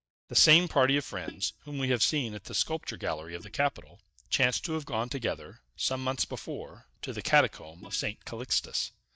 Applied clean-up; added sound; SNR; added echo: neural mask model DeepFilterNet 3.